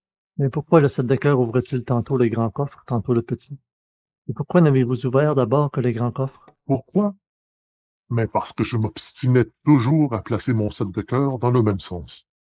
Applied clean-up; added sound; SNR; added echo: neural mask model Resemble Enhance denoiser.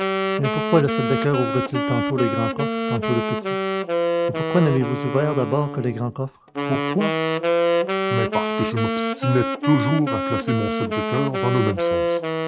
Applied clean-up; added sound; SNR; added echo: none; Wind instrument, woodwind instrument; 0 dB; none.